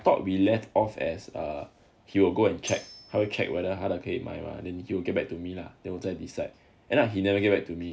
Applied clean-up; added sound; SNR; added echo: none; Cutlery, silverware; 17 dB; none.